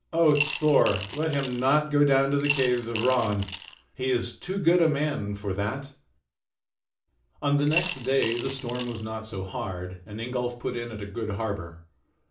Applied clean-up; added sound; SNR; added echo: none; Coin (dropping) / Glass; 2 dB; reverberation time 0.3 s.